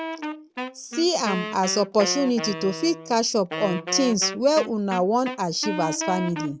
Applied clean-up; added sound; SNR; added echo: none; Wind instrument, woodwind instrument; 9 dB; none.